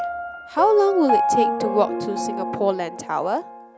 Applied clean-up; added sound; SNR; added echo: none; Piano; 3 dB; none.